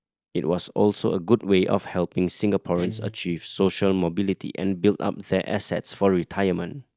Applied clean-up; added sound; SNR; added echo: neural mask model DeepFilterNet 3.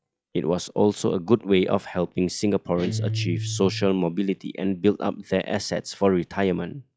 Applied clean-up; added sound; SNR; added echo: classical method log-MMSE.